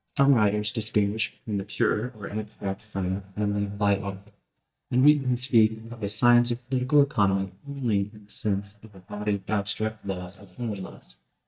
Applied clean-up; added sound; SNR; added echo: neural mask model DeepFilterNet 3.